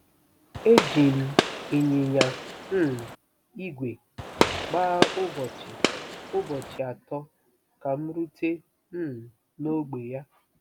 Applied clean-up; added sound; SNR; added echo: none; Gunshot, gunfire; 0 dB; none.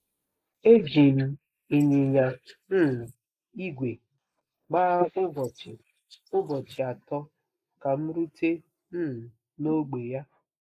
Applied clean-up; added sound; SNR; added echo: neural mask model Resemble Enhance denoiser.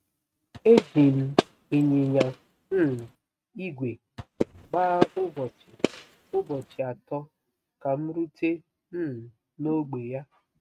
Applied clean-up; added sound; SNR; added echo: neural mask model RNNoise.